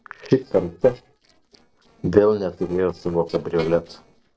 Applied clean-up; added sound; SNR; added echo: neural separator model SepFormer DNS4.